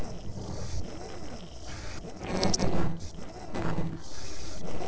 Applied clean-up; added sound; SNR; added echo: neural separator model SepFormer DNS4.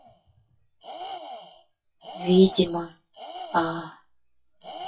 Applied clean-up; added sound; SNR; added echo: classical method WPE with log-MMSE.